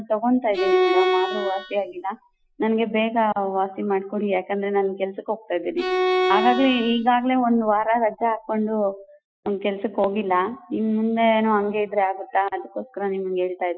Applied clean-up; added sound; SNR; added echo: classical method Wiener filter.